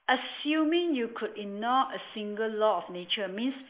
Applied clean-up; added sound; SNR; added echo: neural mask model Resemble Enhance denoiser.